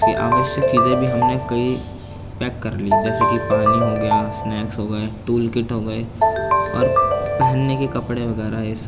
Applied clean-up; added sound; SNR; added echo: none; Ringtone; -2 dB; none.